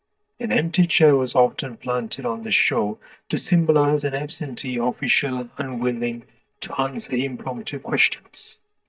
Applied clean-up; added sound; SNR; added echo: neural mask model DeepFilterNet 3.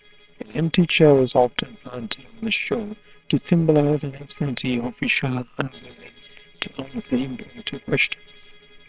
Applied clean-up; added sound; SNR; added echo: neural separator model SepFormer WHAMR!.